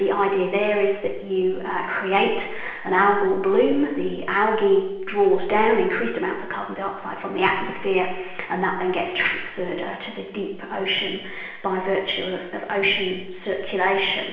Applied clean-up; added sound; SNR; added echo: none; none; none; reverberation time 0.9 s.